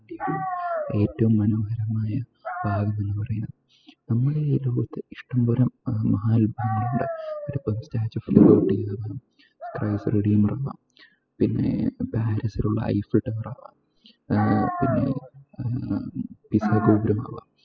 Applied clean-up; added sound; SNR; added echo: classical method spectral subtraction.